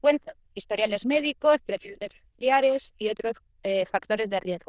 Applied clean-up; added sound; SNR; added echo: neural diffusion model UNIVERSE++.